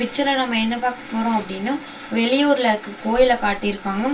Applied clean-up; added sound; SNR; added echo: none; Dog; 19 dB; reverberation time 0.2 s.